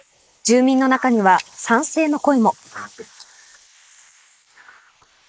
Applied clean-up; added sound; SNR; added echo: neural mask model Resemble Enhance denoiser.